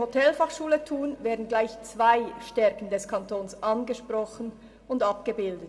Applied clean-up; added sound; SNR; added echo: none; none; none; reverberation time 1.2 s.